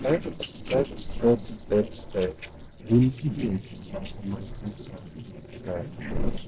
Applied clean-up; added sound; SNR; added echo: neural separator model SepFormer DNS4.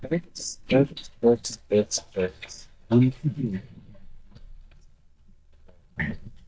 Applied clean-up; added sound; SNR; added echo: neural mask model DeepFilterNet 3.